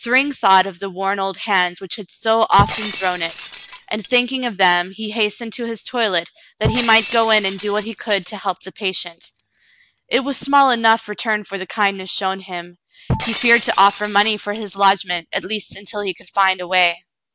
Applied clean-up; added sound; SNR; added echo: none; Shatter; 10 dB; none.